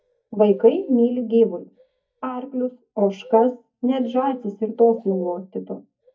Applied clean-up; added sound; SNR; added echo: neural mask model DeepFilterNet 3.